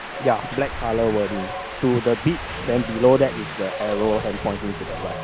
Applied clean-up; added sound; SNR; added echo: none; Wind; 8 dB; none.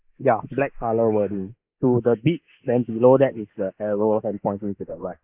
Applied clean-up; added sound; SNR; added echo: neural mask model Resemble Enhance denoiser.